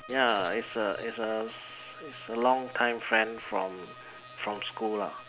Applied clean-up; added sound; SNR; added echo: none; Bowed string instrument; 18 dB; none.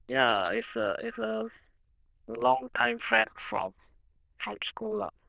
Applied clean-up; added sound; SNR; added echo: neural diffusion model UNIVERSE++.